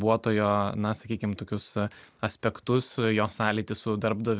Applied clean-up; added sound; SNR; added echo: none; none; none; none.